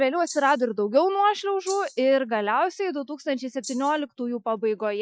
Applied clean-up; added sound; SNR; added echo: classical method Wiener filter.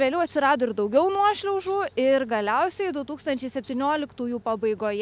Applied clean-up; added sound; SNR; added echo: none; Rattle (instrument); 15 dB; none.